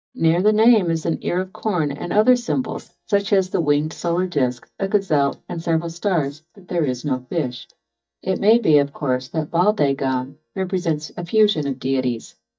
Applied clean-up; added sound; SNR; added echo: neural mask model DeepFilterNet 3.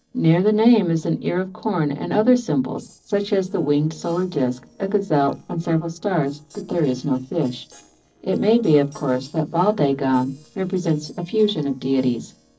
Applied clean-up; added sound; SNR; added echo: neural separator model SepFormer DNS4.